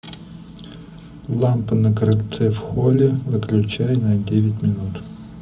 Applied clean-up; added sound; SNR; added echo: none; none; none; reverberation time 0.4 s.